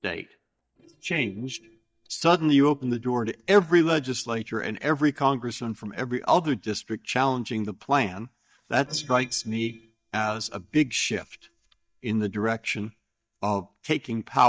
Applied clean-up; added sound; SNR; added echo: neural mask model DeepFilterNet 3.